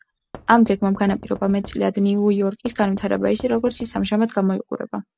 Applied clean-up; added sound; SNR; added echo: none; Knock; 19 dB; none.